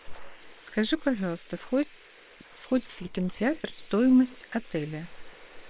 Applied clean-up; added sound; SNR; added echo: neural separator model SepFormer WHAM!.